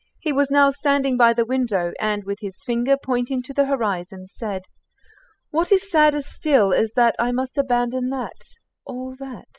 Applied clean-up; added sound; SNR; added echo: classical method spectral subtraction.